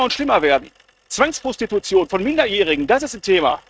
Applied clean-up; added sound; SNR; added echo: neural mask model RNNoise.